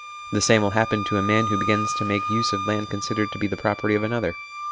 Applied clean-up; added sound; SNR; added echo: none; Wind instrument, woodwind instrument; 6 dB; none.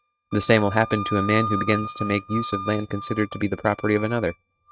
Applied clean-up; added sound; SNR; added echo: neural mask model RNNoise.